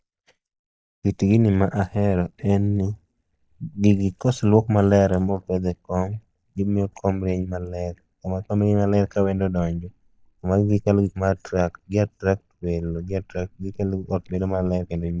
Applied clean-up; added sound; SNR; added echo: neural mask model DeepFilterNet 3.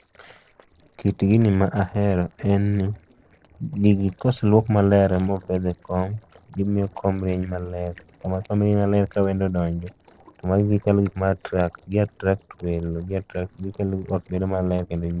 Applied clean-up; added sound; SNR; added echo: neural separator model SepFormer DNS4.